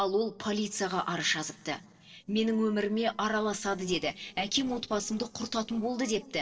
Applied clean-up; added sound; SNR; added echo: neural separator model SepFormer DNS4.